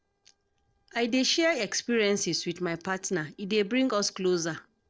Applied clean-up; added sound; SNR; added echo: neural separator model SepFormer DNS4.